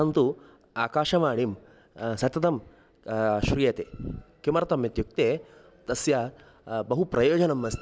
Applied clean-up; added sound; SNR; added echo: none; none; none; none.